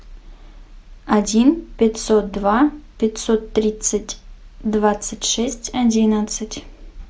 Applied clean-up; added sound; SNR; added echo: none; none; none; none.